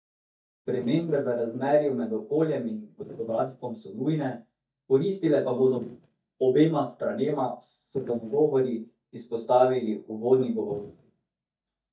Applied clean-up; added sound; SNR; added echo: neural mask model DeepFilterNet 3.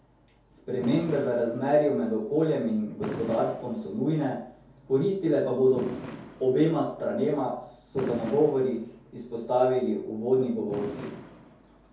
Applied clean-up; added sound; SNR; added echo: none; Fireworks; 15 dB; reverberation time 0.6 s.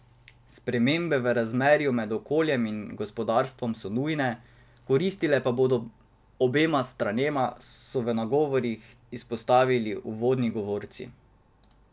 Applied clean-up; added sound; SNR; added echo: none; none; none; none.